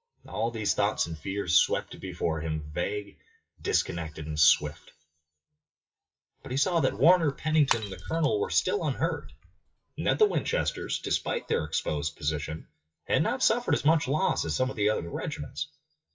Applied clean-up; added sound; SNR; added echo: classical method WPE with log-MMSE.